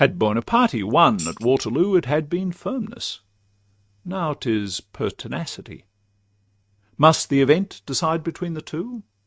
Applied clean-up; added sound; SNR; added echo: neural mask model RNNoise.